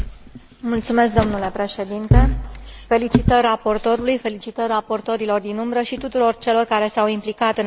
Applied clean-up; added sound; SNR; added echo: none; none; none; none.